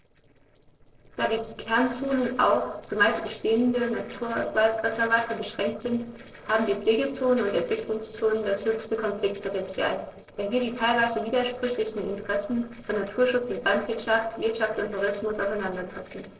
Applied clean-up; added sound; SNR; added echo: neural separator model SepFormer DNS4.